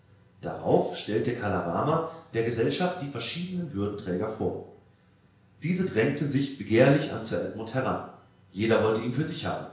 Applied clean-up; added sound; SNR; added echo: none; none; none; reverberation time 0.5 s.